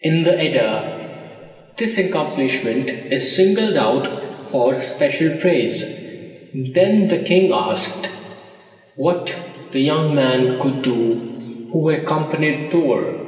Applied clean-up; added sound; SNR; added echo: none; none; none; reverberation time 2.5 s.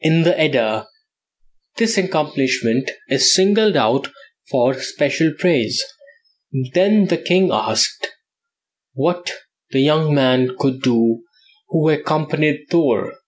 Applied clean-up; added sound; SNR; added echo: none; none; none; none.